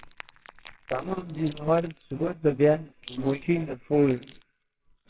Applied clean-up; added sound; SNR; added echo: neural separator model SepFormer WHAMR!.